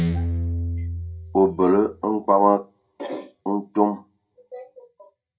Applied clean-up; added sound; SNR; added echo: none; Guitar; 7 dB; reverberation time 0.3 s.